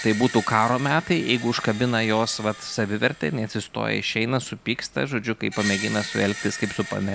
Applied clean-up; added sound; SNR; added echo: none; Screech; 13 dB; none.